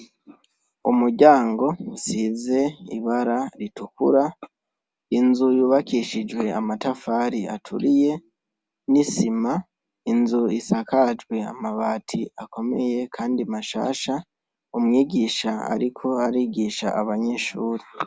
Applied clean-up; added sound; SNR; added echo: none; none; none; none.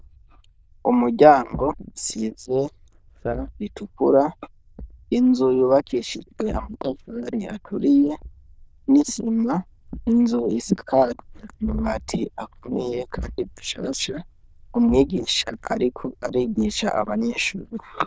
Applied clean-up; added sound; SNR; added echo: neural diffusion model UNIVERSE++.